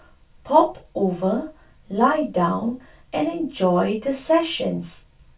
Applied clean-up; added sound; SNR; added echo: none; none; none; reverberation time 0.2 s.